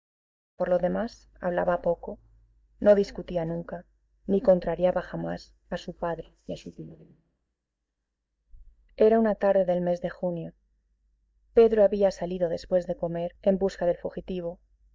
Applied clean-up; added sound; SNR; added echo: neural mask model DeepFilterNet 3.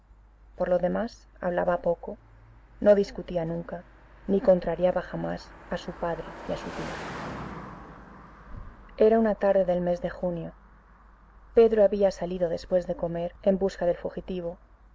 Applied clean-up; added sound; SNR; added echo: none; Car passing by; 19 dB; none.